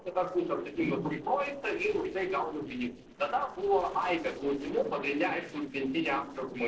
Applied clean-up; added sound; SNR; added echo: neural separator model SepFormer DNS4.